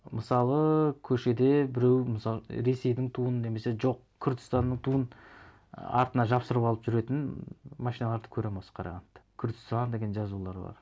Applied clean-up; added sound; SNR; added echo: none; none; none; none.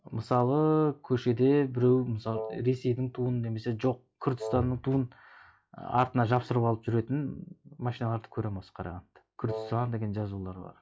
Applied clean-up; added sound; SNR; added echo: classical method log-MMSE.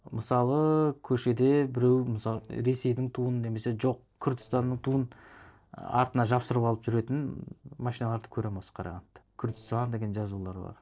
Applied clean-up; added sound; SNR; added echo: neural separator model SepFormer DNS4.